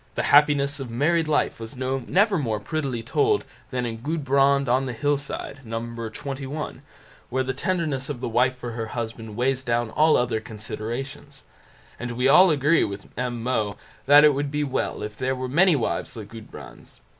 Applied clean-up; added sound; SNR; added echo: none; none; none; none.